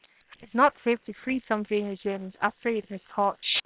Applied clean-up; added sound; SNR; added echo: neural separator model SepFormer WHAM!.